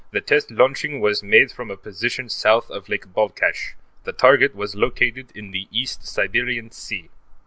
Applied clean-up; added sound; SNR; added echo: none; none; none; none.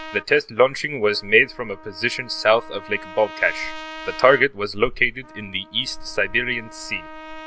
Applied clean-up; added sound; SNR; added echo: none; Trumpet; 18 dB; none.